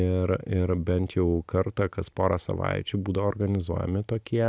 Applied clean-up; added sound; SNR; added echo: none; none; none; none.